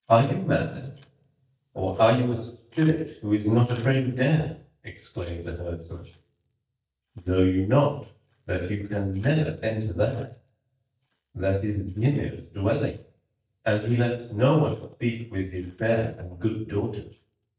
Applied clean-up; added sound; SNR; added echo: neural mask model DeepFilterNet 3.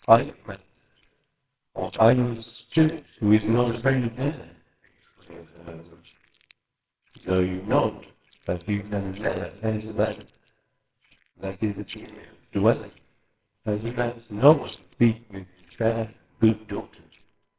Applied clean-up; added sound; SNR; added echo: neural separator model SepFormer WHAMR!.